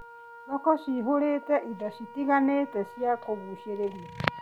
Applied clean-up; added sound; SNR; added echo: none; Wind instrument, woodwind instrument; 17 dB; none.